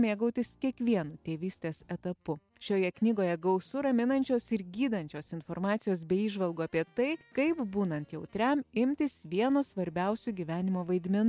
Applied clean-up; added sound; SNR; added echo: none; none; none; none.